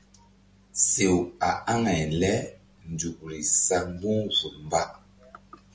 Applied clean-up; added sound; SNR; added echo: none; none; none; none.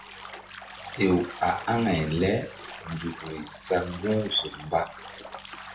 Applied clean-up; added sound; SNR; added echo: none; Bathtub (filling or washing); 14 dB; none.